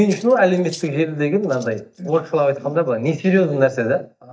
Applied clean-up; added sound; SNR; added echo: neural mask model DeepFilterNet 3.